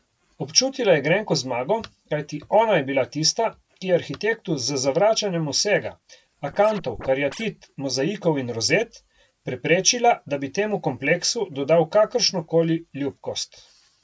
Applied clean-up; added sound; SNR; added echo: none; Scratching (performance technique); 18 dB; none.